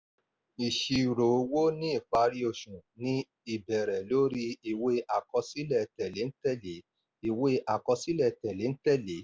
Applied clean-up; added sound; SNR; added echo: none; none; none; none.